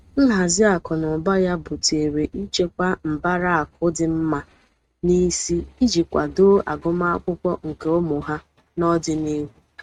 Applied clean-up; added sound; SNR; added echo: neural mask model RNNoise.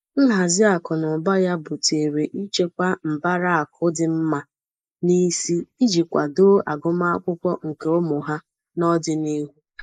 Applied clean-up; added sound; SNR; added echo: neural mask model Resemble Enhance denoiser.